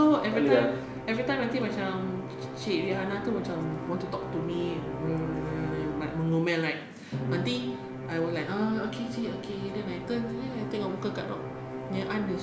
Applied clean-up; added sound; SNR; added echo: none; Musical instrument; 6 dB; none.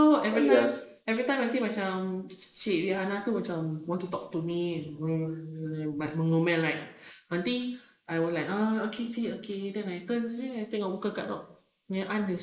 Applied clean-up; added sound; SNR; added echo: neural mask model Resemble Enhance denoiser.